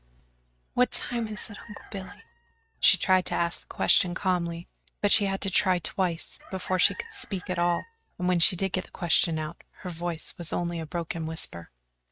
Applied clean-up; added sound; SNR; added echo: neural mask model RNNoise.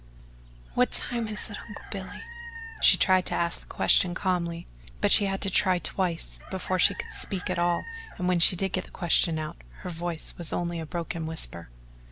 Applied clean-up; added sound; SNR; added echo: none; Chicken, rooster; 16 dB; none.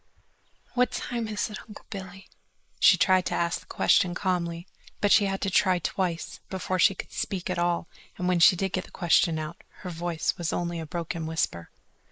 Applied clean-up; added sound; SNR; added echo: neural mask model Resemble Enhance denoiser.